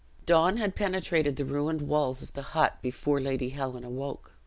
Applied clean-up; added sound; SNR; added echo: none; none; none; none.